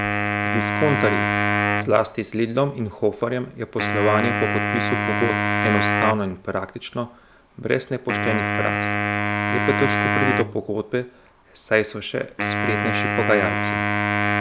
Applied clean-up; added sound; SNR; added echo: none; Wind instrument, woodwind instrument; -1 dB; none.